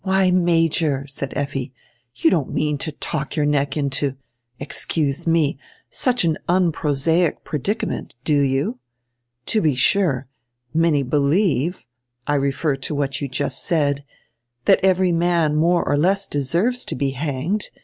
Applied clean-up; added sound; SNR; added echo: none; none; none; none.